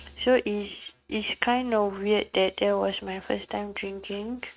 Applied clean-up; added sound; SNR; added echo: neural mask model RNNoise.